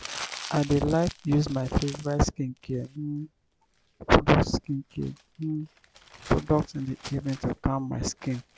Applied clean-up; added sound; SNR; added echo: none; Crumpling, crinkling; 17 dB; none.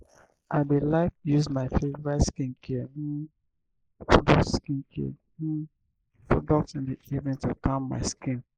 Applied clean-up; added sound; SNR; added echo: neural mask model Resemble Enhance denoiser.